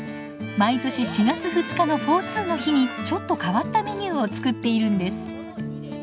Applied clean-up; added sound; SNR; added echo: none; Trumpet; 17 dB; none.